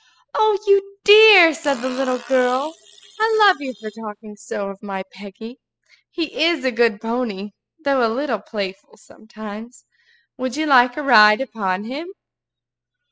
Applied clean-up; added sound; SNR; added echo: classical method spectral subtraction.